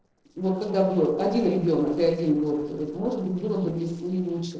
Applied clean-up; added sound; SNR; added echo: neural separator model SepFormer DNS4.